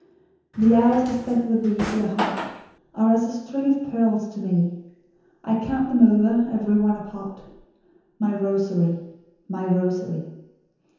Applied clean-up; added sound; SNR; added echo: none; Drawer open or close; 9 dB; reverberation time 0.9 s.